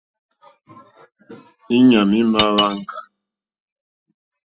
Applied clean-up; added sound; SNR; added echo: classical method spectral subtraction.